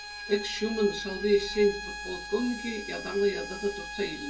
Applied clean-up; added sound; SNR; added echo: none; Bowed string instrument; 10 dB; reverberation time 0.2 s.